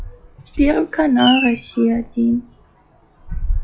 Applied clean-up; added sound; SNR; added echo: classical method log-MMSE.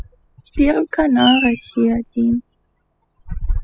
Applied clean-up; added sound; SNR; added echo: classical method spectral subtraction.